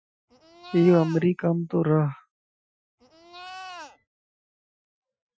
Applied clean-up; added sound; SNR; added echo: classical method Wiener filter.